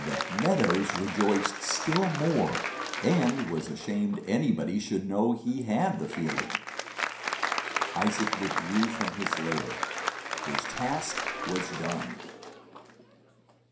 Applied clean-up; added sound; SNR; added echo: none; Applause; 4 dB; reverberation time 0.5 s.